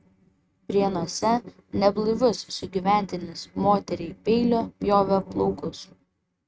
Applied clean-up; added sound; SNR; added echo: neural mask model RNNoise.